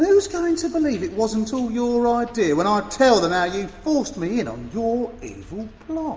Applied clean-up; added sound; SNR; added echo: none; none; none; none.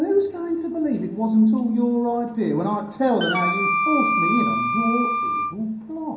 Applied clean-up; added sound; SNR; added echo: none; Wind instrument, woodwind instrument; 1 dB; reverberation time 0.6 s.